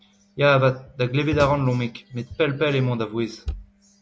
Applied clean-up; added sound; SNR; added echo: none; Snare drum; 15 dB; none.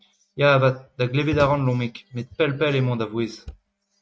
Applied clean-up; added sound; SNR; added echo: neural mask model RNNoise.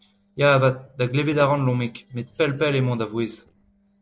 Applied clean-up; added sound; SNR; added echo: neural separator model SepFormer DNS4.